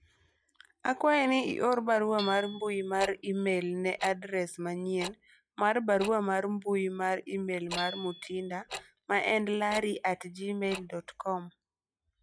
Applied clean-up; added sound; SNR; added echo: classical method log-MMSE.